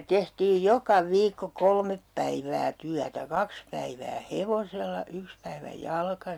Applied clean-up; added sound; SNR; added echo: none; none; none; none.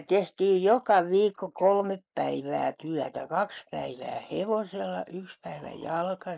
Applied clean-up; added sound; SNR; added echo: neural mask model Resemble Enhance denoiser.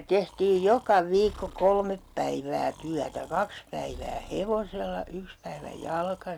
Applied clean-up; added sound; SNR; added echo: none; Breathing; 20 dB; none.